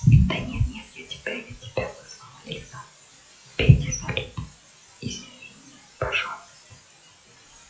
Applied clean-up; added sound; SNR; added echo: classical method WPE with log-MMSE.